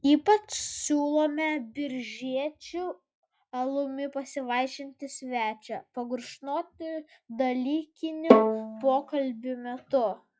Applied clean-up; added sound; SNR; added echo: classical method log-MMSE.